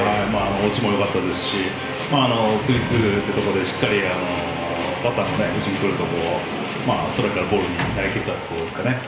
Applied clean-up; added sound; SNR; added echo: none; Sliding door; 14 dB; reverberation time 0.8 s.